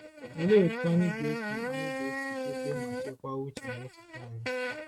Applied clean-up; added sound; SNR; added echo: neural mask model RNNoise.